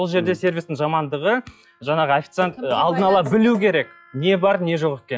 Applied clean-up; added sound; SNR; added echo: classical method log-MMSE.